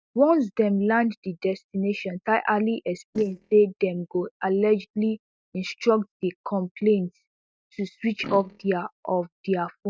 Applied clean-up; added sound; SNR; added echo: neural mask model DeepFilterNet 3.